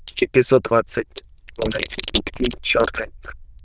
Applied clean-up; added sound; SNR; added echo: neural diffusion model UNIVERSE++.